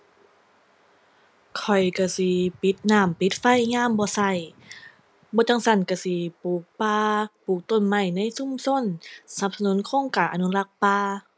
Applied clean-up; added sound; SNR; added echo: none; none; none; none.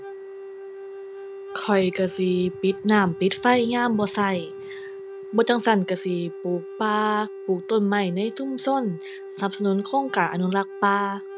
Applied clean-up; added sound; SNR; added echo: none; Wind instrument, woodwind instrument; 13 dB; none.